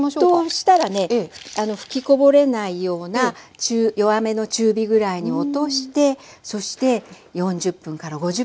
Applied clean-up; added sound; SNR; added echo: none; none; none; none.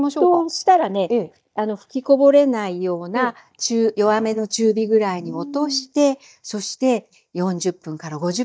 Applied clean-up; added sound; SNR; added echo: neural mask model DeepFilterNet 3.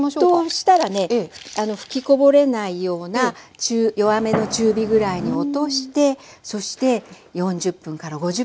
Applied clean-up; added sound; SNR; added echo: none; Fireworks; 8 dB; none.